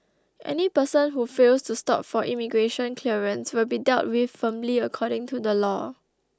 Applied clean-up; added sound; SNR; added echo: none; none; none; none.